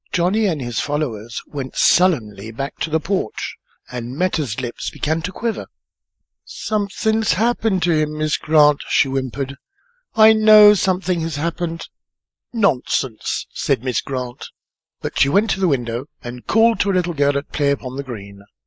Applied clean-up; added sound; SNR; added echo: neural mask model Resemble Enhance denoiser.